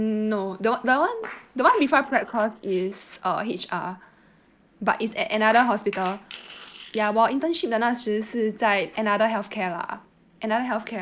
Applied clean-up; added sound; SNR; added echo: neural separator model SepFormer DNS4.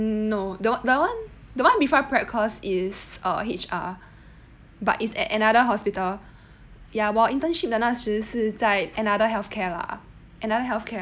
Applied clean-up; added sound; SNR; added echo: none; none; none; none.